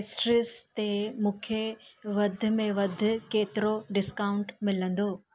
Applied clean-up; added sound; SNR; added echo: none; none; none; none.